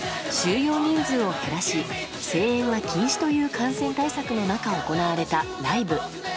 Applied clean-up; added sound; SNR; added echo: none; none; none; none.